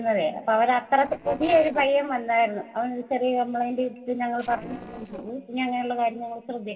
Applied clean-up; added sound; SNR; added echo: neural separator model SepFormer DNS4.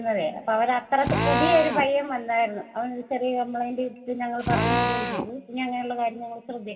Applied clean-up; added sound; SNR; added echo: none; Drill; 1 dB; reverberation time 2.0 s.